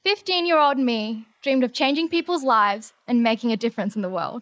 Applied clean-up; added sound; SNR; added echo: neural mask model Resemble Enhance denoiser.